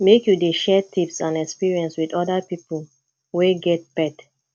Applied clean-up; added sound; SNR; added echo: none; none; none; none.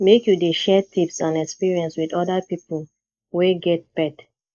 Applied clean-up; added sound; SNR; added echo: neural mask model Resemble Enhance denoiser.